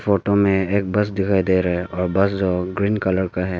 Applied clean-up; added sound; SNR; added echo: none; none; none; none.